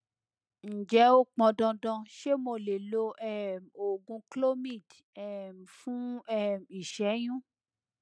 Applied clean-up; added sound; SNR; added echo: none; none; none; none.